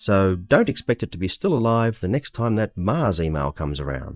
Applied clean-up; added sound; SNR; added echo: neural mask model DeepFilterNet 3.